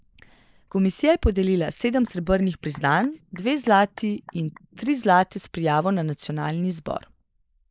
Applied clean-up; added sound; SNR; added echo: neural mask model Resemble Enhance denoiser.